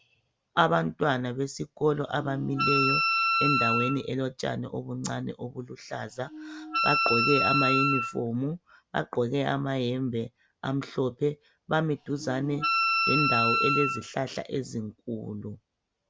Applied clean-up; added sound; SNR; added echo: none; Wind instrument, woodwind instrument; -2 dB; none.